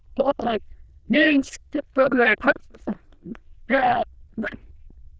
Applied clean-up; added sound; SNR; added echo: neural diffusion model UNIVERSE++.